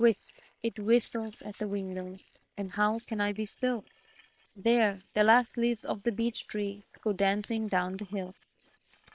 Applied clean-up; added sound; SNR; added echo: neural separator model SepFormer WHAM!.